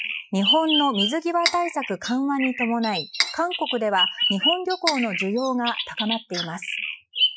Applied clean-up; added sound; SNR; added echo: classical method Wiener filter.